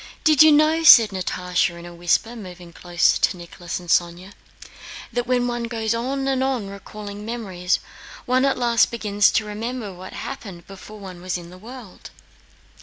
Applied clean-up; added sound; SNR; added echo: none; none; none; none.